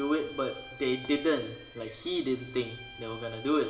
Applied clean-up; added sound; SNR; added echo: none; Bowed string instrument; 16 dB; reverberation time 1.1 s.